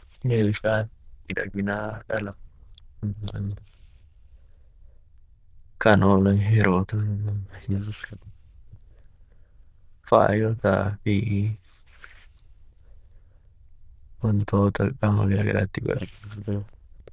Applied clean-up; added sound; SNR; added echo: neural diffusion model UNIVERSE++.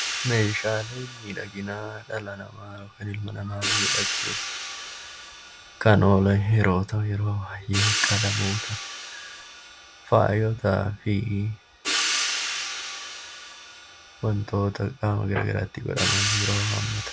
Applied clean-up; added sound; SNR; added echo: none; Hi-hat; 5 dB; none.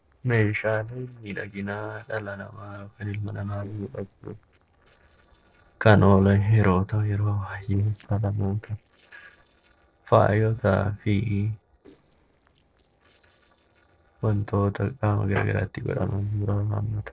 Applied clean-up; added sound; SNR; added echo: neural separator model SepFormer DNS4.